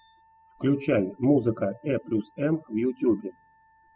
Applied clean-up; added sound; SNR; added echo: classical method spectral subtraction.